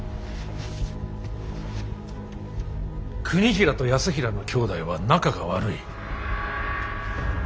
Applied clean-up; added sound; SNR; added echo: none; none; none; none.